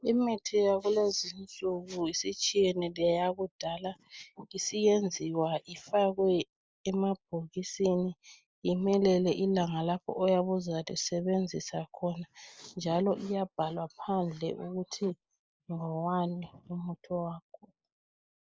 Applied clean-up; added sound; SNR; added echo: neural mask model Resemble Enhance denoiser.